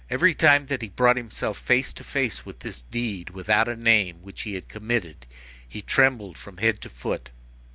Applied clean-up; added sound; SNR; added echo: none; none; none; none.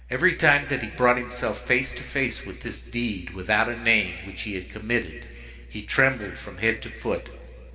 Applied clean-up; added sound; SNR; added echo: none; none; none; reverberation time 2.2 s.